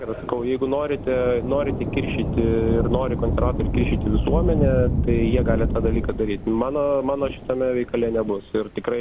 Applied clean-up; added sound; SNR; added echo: none; Thunder / Rain; 1 dB; none.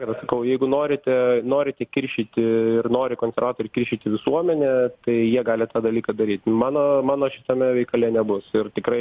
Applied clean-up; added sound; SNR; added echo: none; none; none; none.